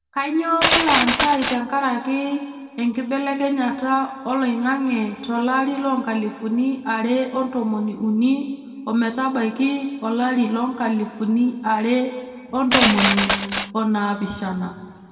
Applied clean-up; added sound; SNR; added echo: none; Glass; 1 dB; reverberation time 1.6 s.